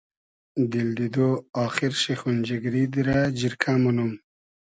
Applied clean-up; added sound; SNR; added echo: none; none; none; none.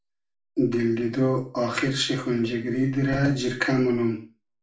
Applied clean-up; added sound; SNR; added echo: none; none; none; reverberation time 0.3 s.